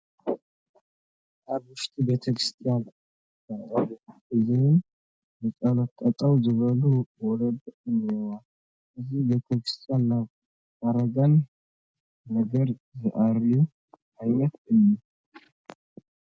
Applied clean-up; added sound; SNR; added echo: none; none; none; none.